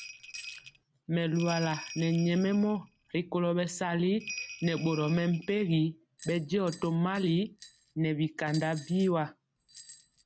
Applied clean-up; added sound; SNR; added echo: none; Bell; 17 dB; none.